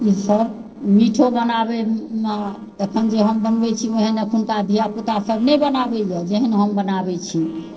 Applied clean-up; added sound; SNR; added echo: neural separator model SepFormer DNS4.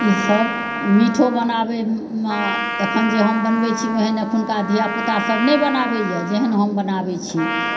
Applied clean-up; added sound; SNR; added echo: none; Trumpet; 7 dB; reverberation time 0.3 s.